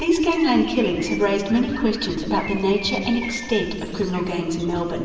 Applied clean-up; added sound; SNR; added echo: none; Bird; 16 dB; reverberation time 1.9 s.